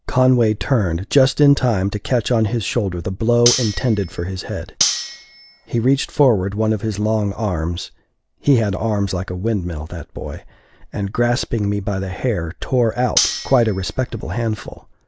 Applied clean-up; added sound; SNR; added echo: none; Cutlery, silverware; 6 dB; none.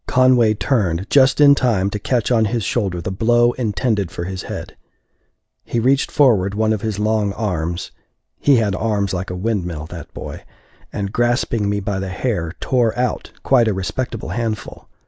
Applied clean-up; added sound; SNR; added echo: none; none; none; none.